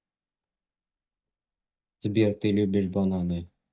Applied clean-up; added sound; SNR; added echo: neural mask model DeepFilterNet 3.